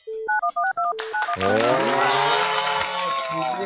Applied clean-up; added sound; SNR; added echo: classical method log-MMSE.